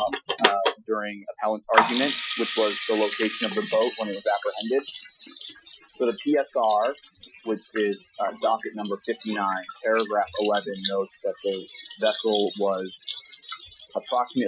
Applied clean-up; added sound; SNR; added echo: classical method Wiener filter.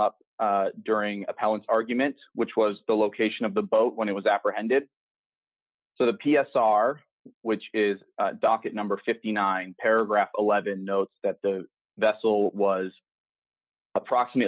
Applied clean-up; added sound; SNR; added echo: none; none; none; none.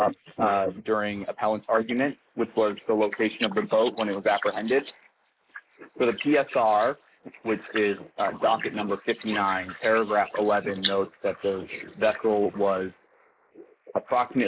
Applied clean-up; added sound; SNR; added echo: neural mask model Resemble Enhance denoiser.